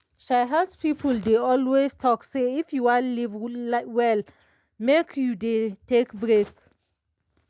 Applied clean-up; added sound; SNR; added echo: none; none; none; none.